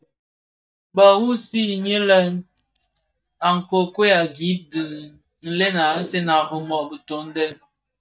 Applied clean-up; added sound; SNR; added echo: neural mask model DeepFilterNet 3.